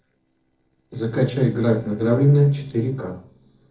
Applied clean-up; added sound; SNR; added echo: neural separator model SepFormer DNS4.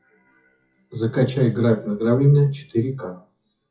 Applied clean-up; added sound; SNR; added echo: classical method WPE with log-MMSE.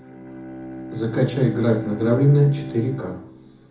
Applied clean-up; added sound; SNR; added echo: none; Bowed string instrument; 12 dB; reverberation time 0.6 s.